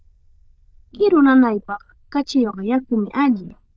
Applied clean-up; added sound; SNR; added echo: neural diffusion model UNIVERSE++.